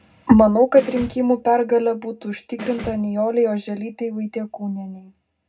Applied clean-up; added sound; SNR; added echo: none; Snare drum; 16 dB; reverberation time 0.3 s.